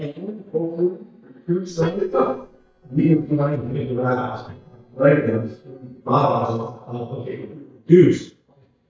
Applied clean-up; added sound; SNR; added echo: neural mask model DeepFilterNet 3.